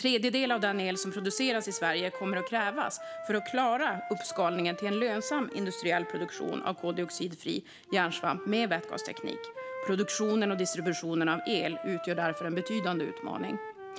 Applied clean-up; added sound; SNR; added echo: none; Wind instrument, woodwind instrument; 11 dB; none.